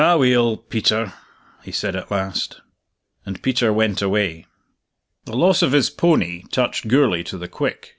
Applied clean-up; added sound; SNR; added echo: none; none; none; none.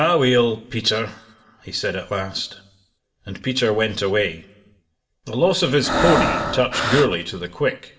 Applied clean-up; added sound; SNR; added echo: none; Breathing; 0 dB; reverberation time 0.6 s.